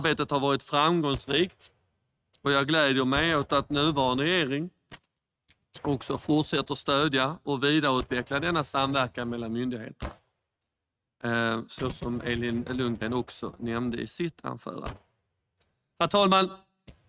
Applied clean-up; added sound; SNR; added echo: neural mask model RNNoise.